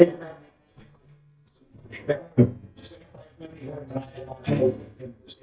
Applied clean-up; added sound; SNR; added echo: neural mask model DeepFilterNet 3.